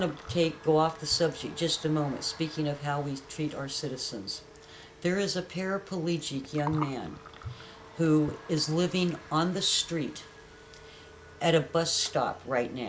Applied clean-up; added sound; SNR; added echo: none; Gurgling; 19 dB; none.